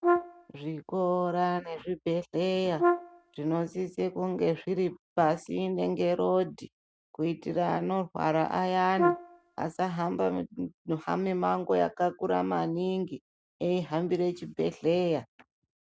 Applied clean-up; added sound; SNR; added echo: neural mask model RNNoise.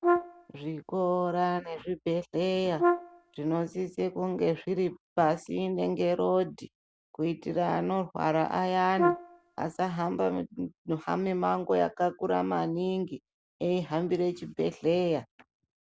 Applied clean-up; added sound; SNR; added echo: none; Brass instrument; 1 dB; none.